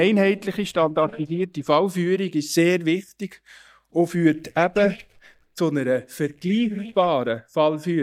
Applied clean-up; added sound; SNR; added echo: neural mask model DeepFilterNet 3.